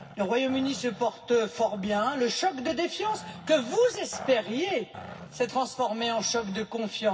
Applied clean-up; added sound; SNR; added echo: none; Growling; 18 dB; reverberation time 0.4 s.